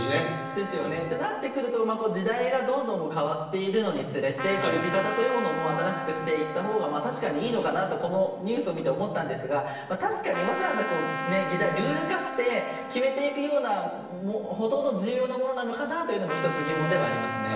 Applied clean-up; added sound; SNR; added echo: none; Trumpet; 9 dB; reverberation time 1.0 s.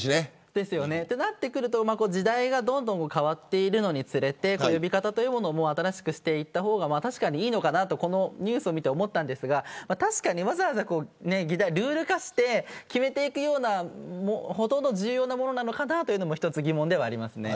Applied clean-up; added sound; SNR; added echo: none; none; none; none.